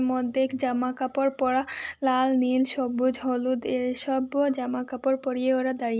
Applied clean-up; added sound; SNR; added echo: none; none; none; none.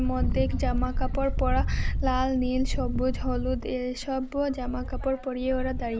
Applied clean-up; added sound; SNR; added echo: none; Wind; -1 dB; none.